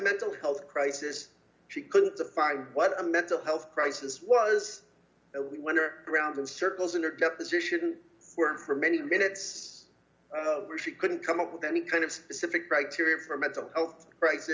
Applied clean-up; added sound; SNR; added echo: none; none; none; none.